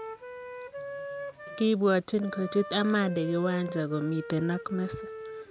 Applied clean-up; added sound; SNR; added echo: none; Wind instrument, woodwind instrument; 11 dB; none.